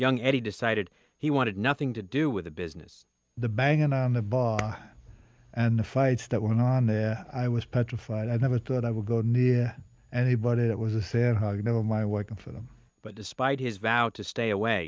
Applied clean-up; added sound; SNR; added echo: none; none; none; none.